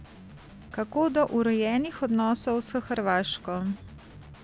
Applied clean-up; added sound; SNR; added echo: none; Guitar; 19 dB; none.